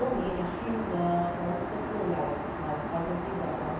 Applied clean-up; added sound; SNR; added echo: none; Aircraft; 3 dB; reverberation time 0.9 s.